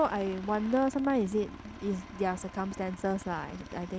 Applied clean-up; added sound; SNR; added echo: none; Aircraft; 15 dB; none.